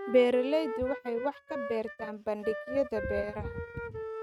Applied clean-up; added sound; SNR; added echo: neural mask model RNNoise.